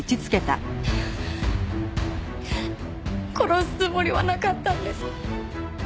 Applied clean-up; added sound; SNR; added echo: none; none; none; none.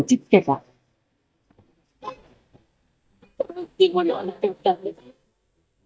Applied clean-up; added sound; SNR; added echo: neural mask model DeepFilterNet 3.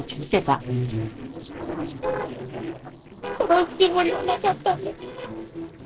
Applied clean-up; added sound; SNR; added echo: neural separator model SepFormer DNS4.